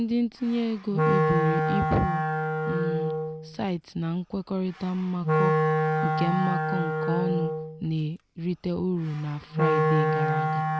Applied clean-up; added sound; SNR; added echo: none; Wind instrument, woodwind instrument; -2 dB; none.